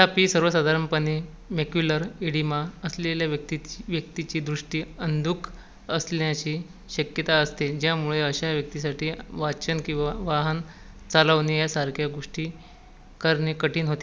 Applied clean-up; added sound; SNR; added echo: none; none; none; none.